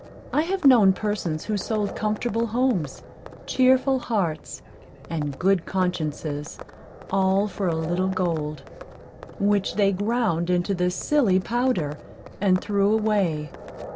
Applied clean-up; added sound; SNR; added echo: none; Livestock, farm animals, working animals; 16 dB; none.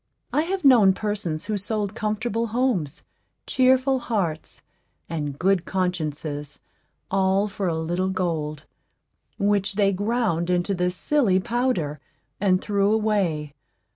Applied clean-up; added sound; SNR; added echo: none; none; none; none.